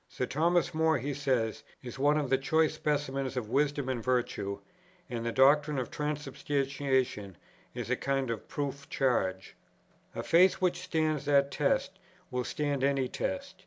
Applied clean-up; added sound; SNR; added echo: none; Bird; 19 dB; none.